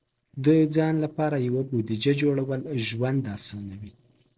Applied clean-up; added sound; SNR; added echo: neural separator model SepFormer DNS4.